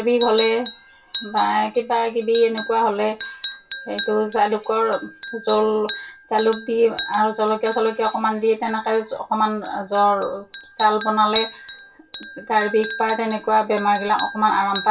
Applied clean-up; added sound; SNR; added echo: none; Chink, clink; 13 dB; reverberation time 0.2 s.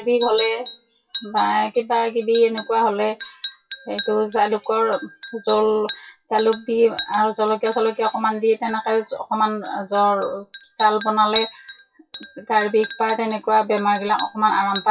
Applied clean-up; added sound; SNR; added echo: classical method WPE with log-MMSE.